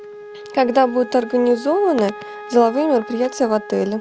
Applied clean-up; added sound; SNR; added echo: none; Wind instrument, woodwind instrument; 16 dB; none.